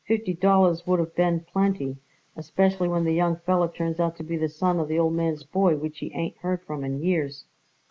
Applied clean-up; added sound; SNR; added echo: none; none; none; none.